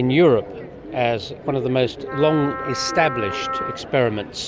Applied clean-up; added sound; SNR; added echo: none; Wind instrument, woodwind instrument; 9 dB; none.